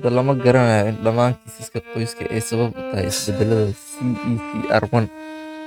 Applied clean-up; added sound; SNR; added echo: neural mask model RNNoise.